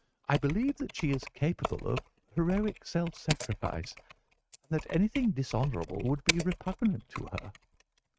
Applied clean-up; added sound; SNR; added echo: neural mask model RNNoise.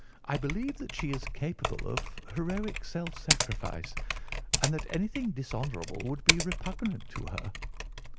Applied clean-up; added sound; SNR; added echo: none; Typing; -2 dB; none.